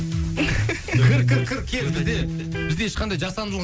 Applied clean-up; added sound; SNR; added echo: none; Electric guitar; -1 dB; none.